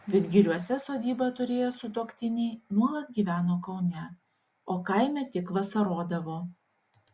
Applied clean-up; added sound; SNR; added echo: none; none; none; none.